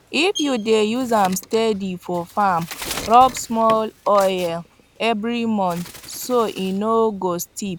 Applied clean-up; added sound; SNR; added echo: none; Bird; 17 dB; none.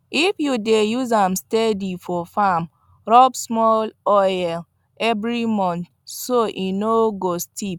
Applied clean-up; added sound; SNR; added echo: none; none; none; none.